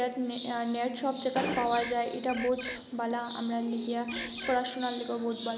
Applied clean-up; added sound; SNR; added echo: none; Bird; 10 dB; none.